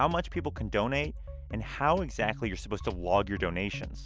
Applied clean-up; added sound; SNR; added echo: none; none; none; none.